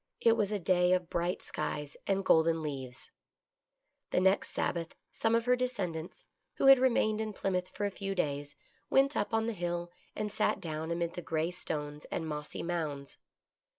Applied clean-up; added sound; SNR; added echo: neural mask model Resemble Enhance denoiser.